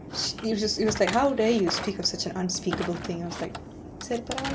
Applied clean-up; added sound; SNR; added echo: none; Thump, thud; 10 dB; none.